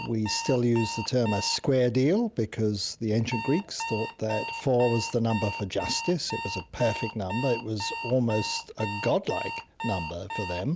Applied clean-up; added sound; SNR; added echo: none; Alarm; 9 dB; none.